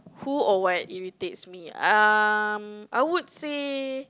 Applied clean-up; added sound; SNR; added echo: none; none; none; none.